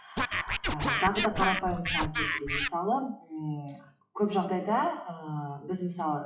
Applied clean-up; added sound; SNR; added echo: classical method WPE with log-MMSE.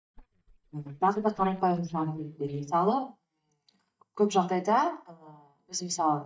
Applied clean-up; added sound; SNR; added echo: neural mask model DeepFilterNet 3.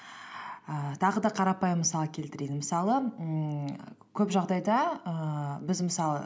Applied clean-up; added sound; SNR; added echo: none; none; none; none.